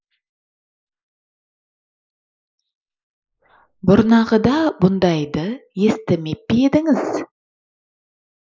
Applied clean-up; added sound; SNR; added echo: neural mask model Resemble Enhance denoiser.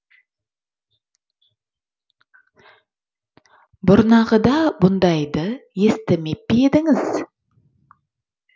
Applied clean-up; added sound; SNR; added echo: none; none; none; none.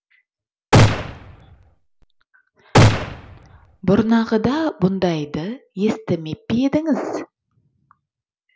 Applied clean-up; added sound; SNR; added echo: none; Gunshot, gunfire; -5 dB; none.